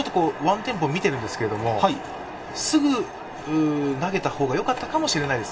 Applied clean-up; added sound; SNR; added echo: none; none; none; reverberation time 0.2 s.